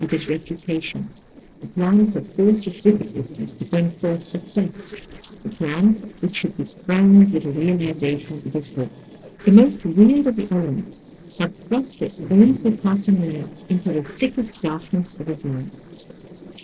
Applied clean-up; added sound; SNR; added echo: neural separator model SepFormer DNS4.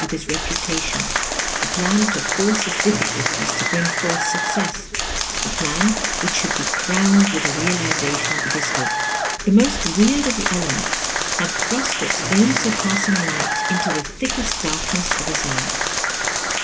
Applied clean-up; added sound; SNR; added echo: none; Applause; -1 dB; reverberation time 1.3 s.